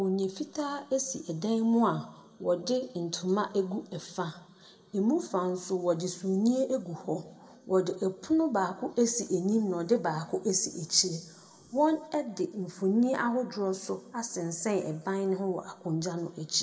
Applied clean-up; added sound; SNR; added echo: none; none; none; reverberation time 1.7 s.